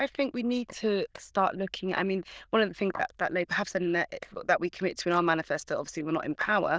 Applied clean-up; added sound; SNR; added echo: neural diffusion model UNIVERSE++.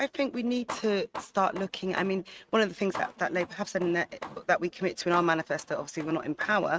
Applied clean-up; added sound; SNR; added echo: neural mask model RNNoise.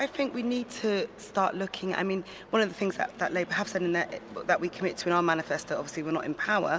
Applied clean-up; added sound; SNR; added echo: none; none; none; none.